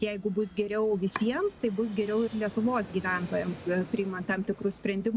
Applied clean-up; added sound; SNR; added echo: none; Domestic sounds, home sounds + Fixed-wing aircraft, airplane; 16 dB; none.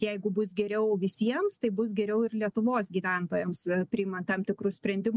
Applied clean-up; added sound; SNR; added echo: none; none; none; none.